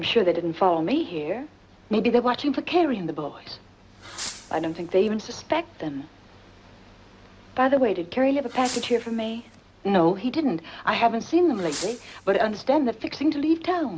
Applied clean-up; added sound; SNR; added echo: none; Fireworks; 17 dB; none.